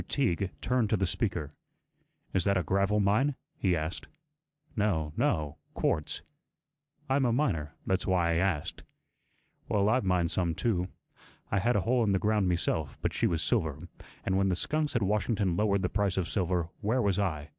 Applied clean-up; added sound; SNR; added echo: none; none; none; none.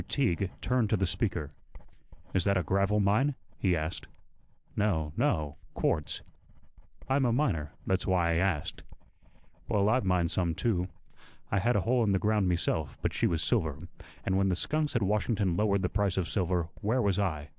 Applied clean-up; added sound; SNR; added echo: none; Writing; 19 dB; none.